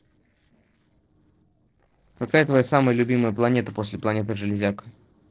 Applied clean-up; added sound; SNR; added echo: neural separator model SepFormer DNS4.